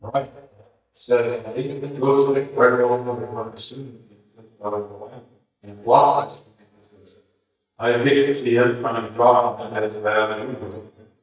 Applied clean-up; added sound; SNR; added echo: neural mask model DeepFilterNet 3.